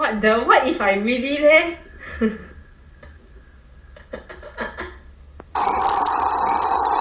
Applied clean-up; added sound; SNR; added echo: none; Hiss; 4 dB; reverberation time 0.2 s.